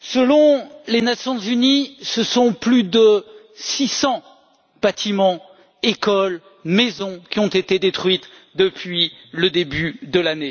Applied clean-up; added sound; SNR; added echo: none; none; none; none.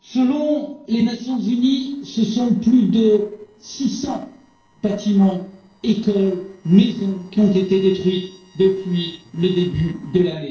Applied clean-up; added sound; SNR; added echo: neural separator model SepFormer DNS4.